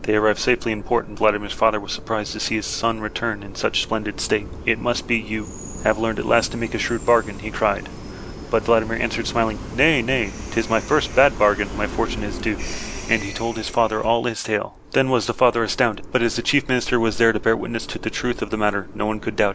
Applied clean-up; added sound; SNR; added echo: none; Train; 11 dB; none.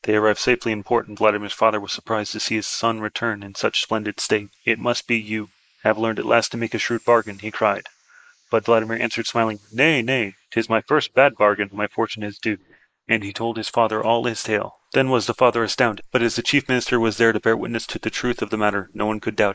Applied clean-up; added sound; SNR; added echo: neural mask model Resemble Enhance denoiser.